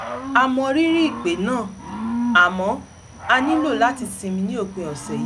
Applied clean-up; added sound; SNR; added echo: none; Cricket / Growling; 8 dB; none.